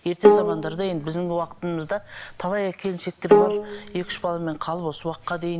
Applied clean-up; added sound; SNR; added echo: none; Bowed string instrument; -3 dB; none.